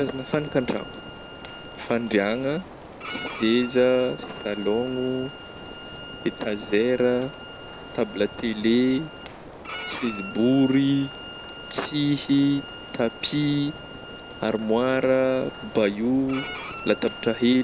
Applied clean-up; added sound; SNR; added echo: none; Bowed string instrument + Rain; 13 dB; none.